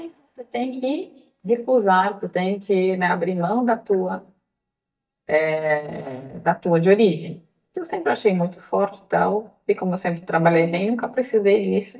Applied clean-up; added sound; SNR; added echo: neural mask model DeepFilterNet 3.